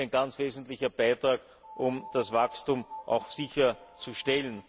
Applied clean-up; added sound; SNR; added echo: none; Piano; 18 dB; none.